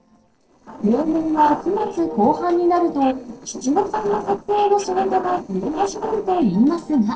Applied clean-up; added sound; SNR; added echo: neural separator model SepFormer DNS4.